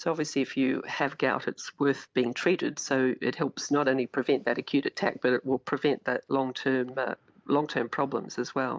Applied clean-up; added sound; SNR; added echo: none; none; none; none.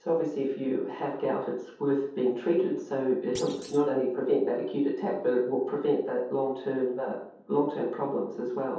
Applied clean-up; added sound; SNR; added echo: none; Thump, thud; 19 dB; reverberation time 0.7 s.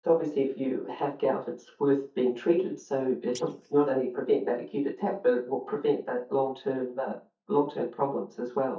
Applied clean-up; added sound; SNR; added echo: neural mask model DeepFilterNet 3.